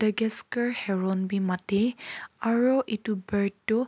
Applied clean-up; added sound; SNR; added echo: none; none; none; none.